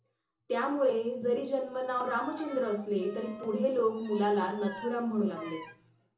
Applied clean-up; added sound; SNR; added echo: none; Bowed string instrument; 17 dB; reverberation time 0.7 s.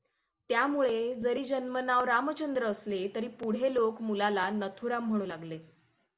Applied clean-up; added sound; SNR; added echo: none; none; none; none.